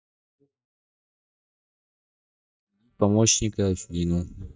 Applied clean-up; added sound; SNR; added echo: neural mask model DeepFilterNet 3.